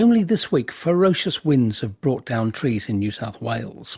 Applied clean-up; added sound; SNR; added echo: none; none; none; none.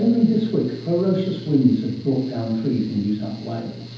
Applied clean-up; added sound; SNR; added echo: none; Mechanical fan; 16 dB; reverberation time 0.9 s.